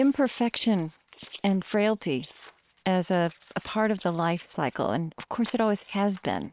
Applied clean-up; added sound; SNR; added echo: neural separator model SepFormer WHAM!.